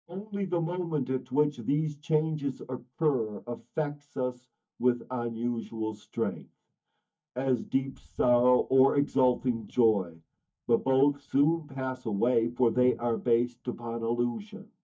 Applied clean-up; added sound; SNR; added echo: neural mask model DeepFilterNet 3.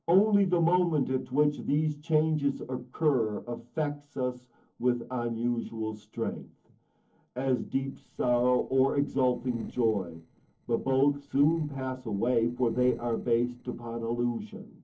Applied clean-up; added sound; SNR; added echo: neural separator model SepFormer DNS4.